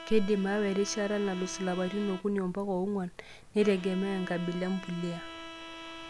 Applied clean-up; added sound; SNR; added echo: none; Bowed string instrument; 15 dB; none.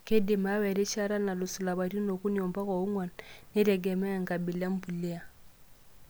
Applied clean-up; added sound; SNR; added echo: none; none; none; none.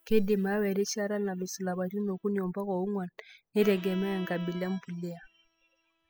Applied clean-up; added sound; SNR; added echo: classical method spectral subtraction.